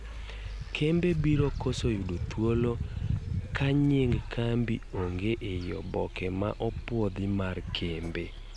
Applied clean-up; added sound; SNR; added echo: none; Car; 12 dB; none.